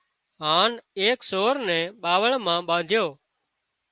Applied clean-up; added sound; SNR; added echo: none; none; none; none.